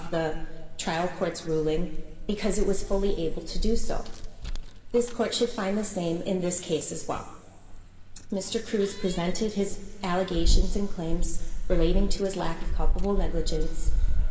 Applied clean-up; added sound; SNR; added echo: none; Keys jangling; -4 dB; reverberation time 1.7 s.